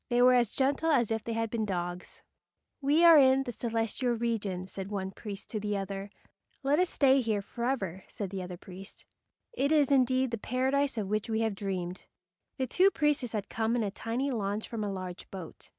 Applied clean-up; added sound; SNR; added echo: none; none; none; none.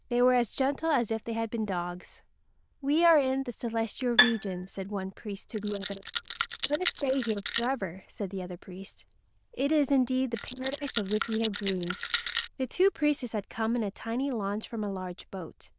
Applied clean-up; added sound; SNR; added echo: neural diffusion model UNIVERSE++.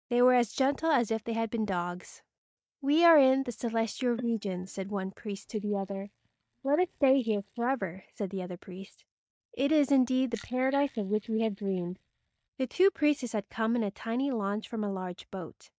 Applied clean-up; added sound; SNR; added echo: neural mask model DeepFilterNet 3.